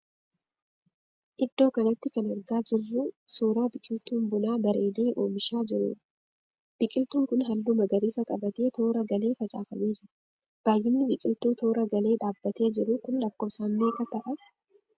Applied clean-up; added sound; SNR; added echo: none; none; none; none.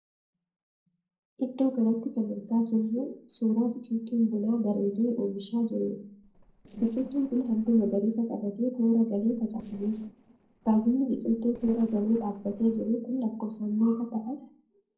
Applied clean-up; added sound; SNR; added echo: neural separator model SepFormer DNS4.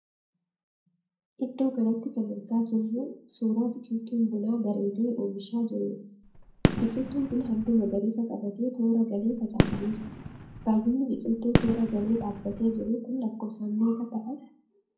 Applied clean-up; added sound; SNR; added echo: none; Fireworks; 2 dB; reverberation time 0.6 s.